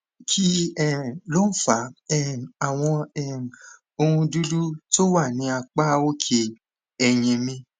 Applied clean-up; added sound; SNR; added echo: none; none; none; none.